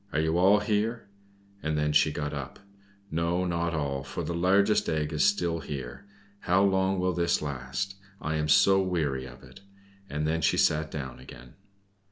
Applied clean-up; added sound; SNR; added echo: none; none; none; none.